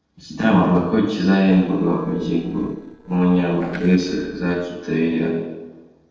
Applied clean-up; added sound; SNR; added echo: neural separator model SepFormer DNS4.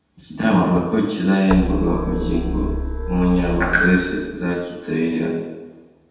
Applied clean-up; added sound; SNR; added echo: none; Keyboard (musical); 6 dB; reverberation time 1.1 s.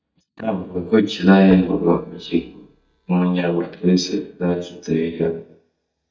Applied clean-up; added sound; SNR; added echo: neural mask model DeepFilterNet 3.